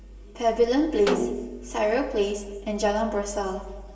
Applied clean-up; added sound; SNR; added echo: none; Snare drum; 9 dB; reverberation time 1.3 s.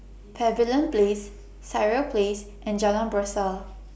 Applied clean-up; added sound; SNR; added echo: none; none; none; none.